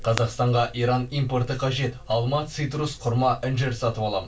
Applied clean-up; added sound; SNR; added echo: none; Crackle; 17 dB; reverberation time 0.2 s.